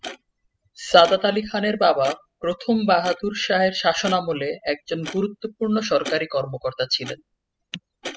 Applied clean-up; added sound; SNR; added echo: classical method spectral subtraction.